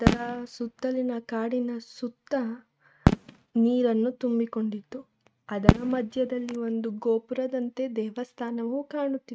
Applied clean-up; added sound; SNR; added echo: neural mask model RNNoise.